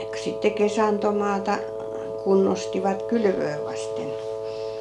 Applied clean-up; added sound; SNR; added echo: none; Wind instrument, woodwind instrument; 5 dB; none.